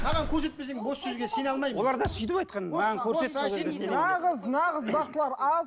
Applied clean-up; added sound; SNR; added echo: none; Thump, thud + Explosion; 11 dB; none.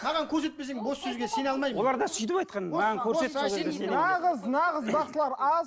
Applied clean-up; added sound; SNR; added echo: none; none; none; none.